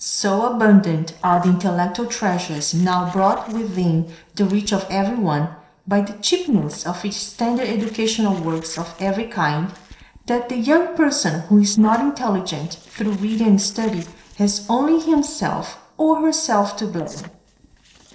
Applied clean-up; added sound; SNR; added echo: neural separator model SepFormer DNS4.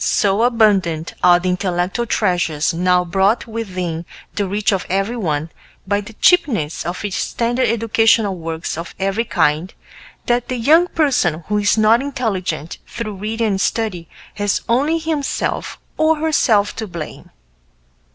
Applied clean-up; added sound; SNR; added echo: none; none; none; none.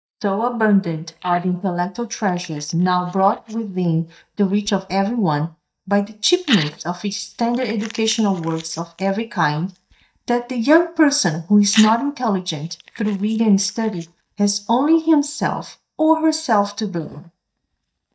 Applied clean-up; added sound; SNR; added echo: neural mask model DeepFilterNet 3.